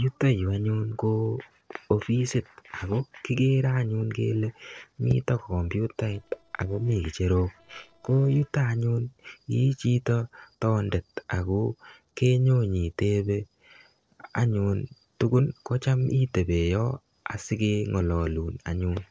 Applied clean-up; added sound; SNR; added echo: neural separator model SepFormer DNS4.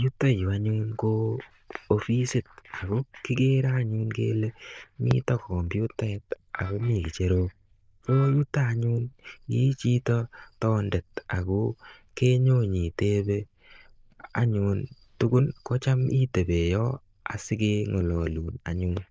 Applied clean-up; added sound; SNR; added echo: neural diffusion model UNIVERSE++.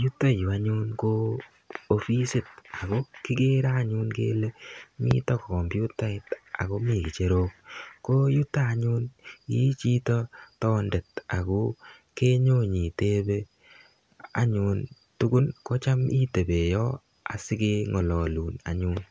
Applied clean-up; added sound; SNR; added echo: none; none; none; none.